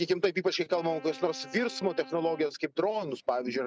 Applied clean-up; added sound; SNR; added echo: none; Wind instrument, woodwind instrument; 20 dB; none.